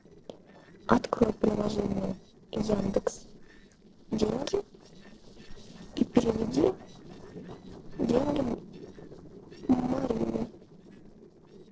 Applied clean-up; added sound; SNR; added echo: neural separator model SepFormer DNS4.